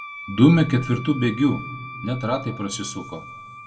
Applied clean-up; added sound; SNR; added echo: none; Wind instrument, woodwind instrument; 15 dB; reverberation time 0.9 s.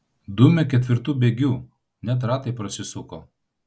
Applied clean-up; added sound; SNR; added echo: none; none; none; none.